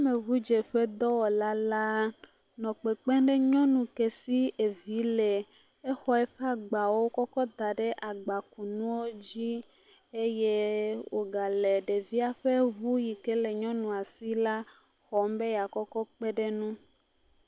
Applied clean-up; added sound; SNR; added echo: none; none; none; none.